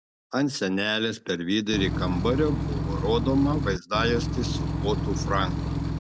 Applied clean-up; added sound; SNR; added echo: none; Engine / Truck / Car; 0 dB; none.